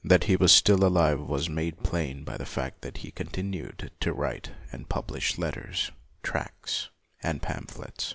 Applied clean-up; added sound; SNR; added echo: none; Boom; 20 dB; none.